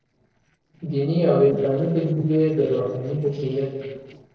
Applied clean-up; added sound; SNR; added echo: neural separator model SepFormer DNS4.